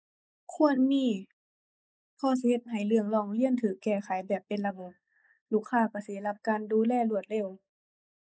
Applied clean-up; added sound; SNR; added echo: neural mask model Resemble Enhance denoiser.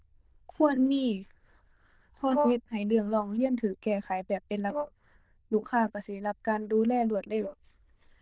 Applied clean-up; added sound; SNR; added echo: neural diffusion model UNIVERSE++.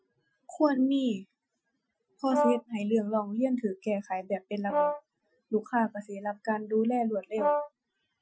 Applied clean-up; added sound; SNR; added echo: classical method Wiener filter.